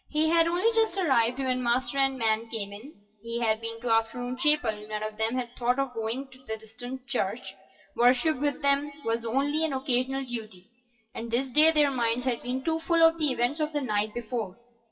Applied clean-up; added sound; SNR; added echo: classical method WPE with log-MMSE.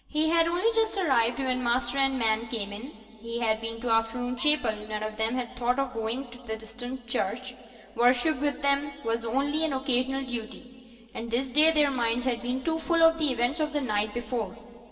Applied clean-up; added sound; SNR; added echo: none; Cupboard open or close; 19 dB; reverberation time 2.5 s.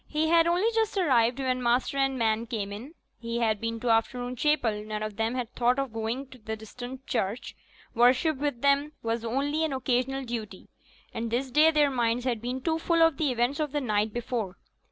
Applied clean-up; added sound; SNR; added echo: none; none; none; none.